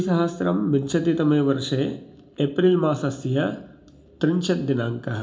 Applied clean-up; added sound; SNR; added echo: none; none; none; reverberation time 0.4 s.